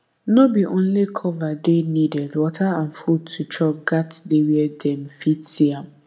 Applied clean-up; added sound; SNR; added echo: none; none; none; reverberation time 0.5 s.